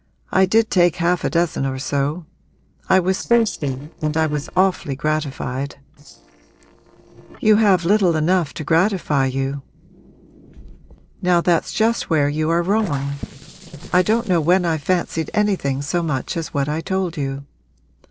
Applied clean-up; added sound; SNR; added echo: neural separator model SepFormer DNS4.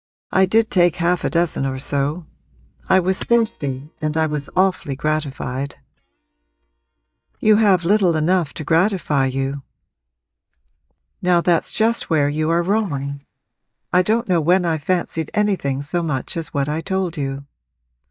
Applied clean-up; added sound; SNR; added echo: neural mask model DeepFilterNet 3.